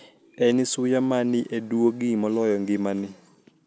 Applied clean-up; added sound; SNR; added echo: none; none; none; none.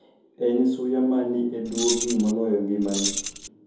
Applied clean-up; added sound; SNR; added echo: none; Keys jangling; 5 dB; reverberation time 2.6 s.